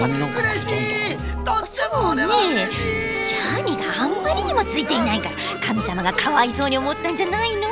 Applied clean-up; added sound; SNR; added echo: none; none; none; none.